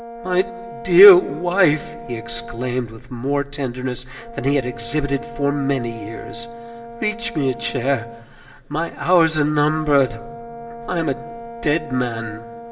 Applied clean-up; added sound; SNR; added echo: none; Brass instrument; 14 dB; reverberation time 0.6 s.